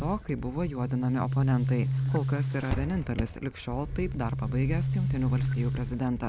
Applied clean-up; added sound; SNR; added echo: none; Boom; -1 dB; none.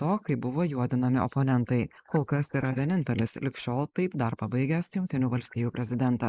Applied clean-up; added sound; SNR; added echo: neural mask model Resemble Enhance denoiser.